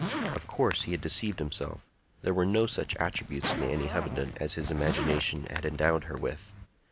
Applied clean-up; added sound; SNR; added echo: none; Zipper (clothing); 7 dB; none.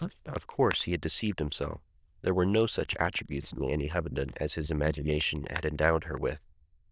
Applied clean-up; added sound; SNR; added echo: neural diffusion model UNIVERSE++.